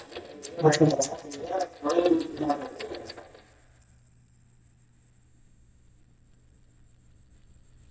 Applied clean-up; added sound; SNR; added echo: neural mask model DeepFilterNet 3.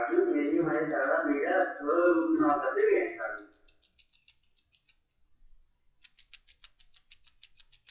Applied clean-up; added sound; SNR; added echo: classical method WPE with log-MMSE.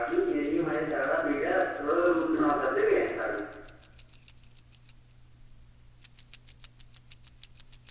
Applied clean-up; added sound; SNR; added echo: none; Keys jangling; 15 dB; reverberation time 1.1 s.